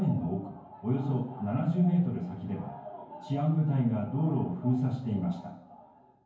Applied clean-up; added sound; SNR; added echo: none; none; none; reverberation time 0.9 s.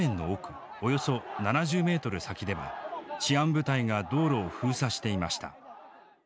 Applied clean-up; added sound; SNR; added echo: none; none; none; none.